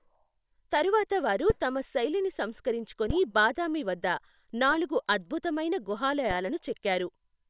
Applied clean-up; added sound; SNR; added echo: neural separator model SepFormer WHAM!.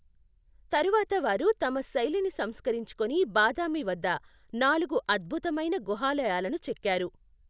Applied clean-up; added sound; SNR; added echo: none; none; none; none.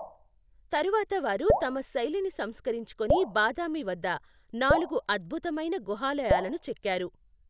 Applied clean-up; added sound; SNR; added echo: none; Drip; 4 dB; none.